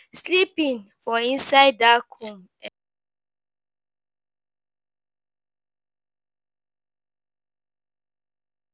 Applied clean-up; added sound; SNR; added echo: none; none; none; none.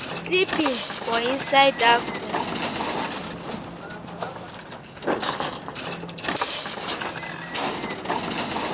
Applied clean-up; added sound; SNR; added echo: none; Walk, footsteps; 1 dB; none.